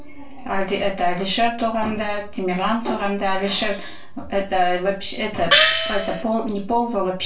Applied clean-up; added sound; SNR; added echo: none; Gong; -5 dB; reverberation time 0.2 s.